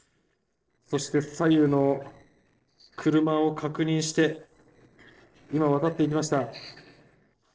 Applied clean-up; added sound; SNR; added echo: neural separator model SepFormer DNS4.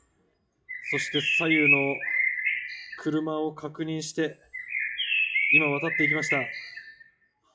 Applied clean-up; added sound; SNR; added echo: classical method WPE with log-MMSE.